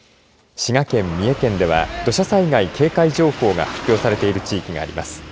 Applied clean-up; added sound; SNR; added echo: none; none; none; none.